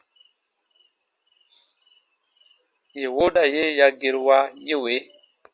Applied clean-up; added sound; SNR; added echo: none; none; none; none.